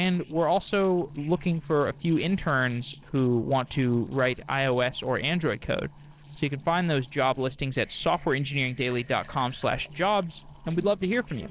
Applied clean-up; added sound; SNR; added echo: neural separator model SepFormer DNS4.